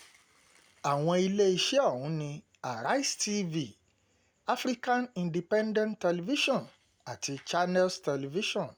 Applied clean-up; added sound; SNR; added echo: none; none; none; none.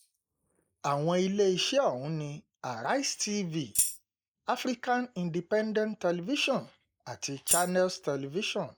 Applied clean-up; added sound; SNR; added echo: neural mask model Resemble Enhance denoiser.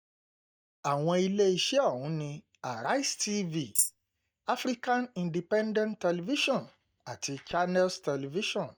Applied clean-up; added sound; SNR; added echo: neural mask model DeepFilterNet 3.